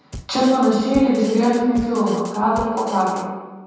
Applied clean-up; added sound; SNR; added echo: none; Drum kit; 18 dB; reverberation time 1.2 s.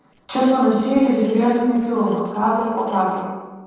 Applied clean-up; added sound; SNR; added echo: neural separator model SepFormer DNS4.